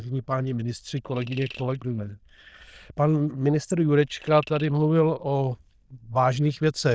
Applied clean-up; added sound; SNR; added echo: neural diffusion model UNIVERSE++.